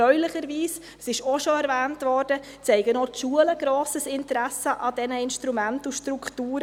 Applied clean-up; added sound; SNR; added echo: none; none; none; none.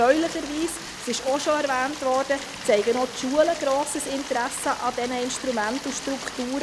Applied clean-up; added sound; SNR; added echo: none; Stream; 11 dB; none.